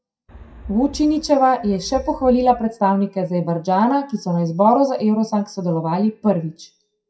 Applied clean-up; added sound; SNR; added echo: classical method WPE with log-MMSE.